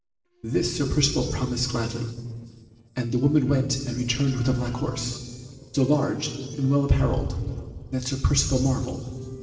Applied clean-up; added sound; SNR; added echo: neural separator model SepFormer DNS4.